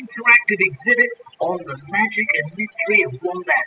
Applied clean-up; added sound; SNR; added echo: classical method spectral subtraction.